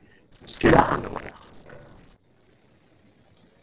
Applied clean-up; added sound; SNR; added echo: neural separator model SepFormer DNS4.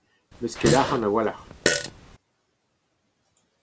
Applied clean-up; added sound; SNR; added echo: none; Fart; 0 dB; none.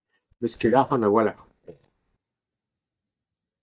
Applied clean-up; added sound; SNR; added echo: neural mask model DeepFilterNet 3.